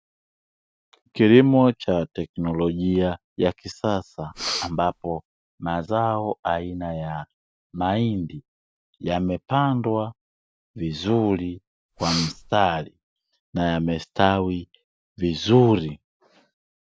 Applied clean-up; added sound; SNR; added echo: none; Breathing; 9 dB; none.